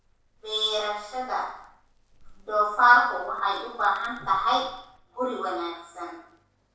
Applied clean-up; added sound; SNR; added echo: neural separator model SepFormer DNS4.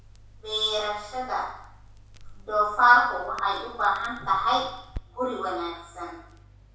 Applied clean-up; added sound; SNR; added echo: none; Crackle; 19 dB; reverberation time 0.7 s.